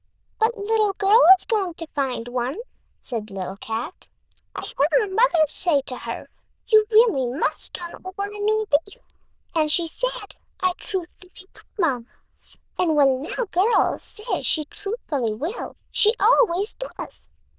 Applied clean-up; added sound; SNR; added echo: neural diffusion model UNIVERSE++.